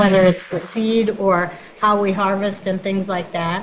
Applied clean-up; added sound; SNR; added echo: neural mask model Resemble Enhance denoiser.